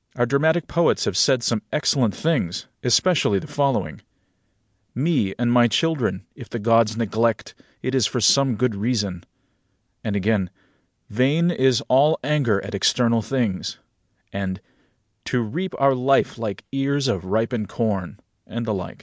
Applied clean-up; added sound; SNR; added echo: none; none; none; none.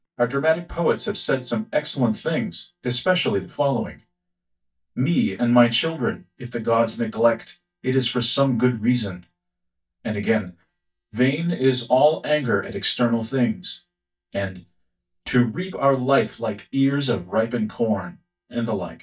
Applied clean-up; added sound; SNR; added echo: neural mask model DeepFilterNet 3.